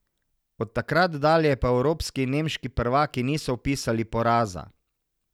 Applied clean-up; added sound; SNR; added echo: none; none; none; none.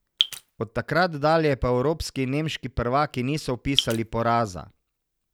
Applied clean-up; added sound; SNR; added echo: none; Drip; 2 dB; none.